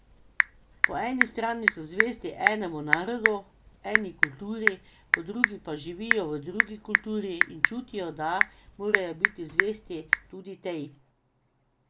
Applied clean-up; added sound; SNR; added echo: none; Telephone / Typing; -4 dB; none.